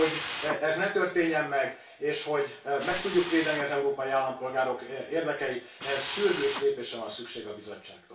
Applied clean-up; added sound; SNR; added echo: none; Drill; 10 dB; reverberation time 0.3 s.